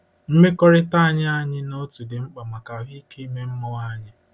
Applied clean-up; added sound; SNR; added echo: none; none; none; none.